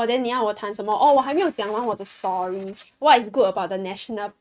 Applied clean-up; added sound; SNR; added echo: neural mask model RNNoise.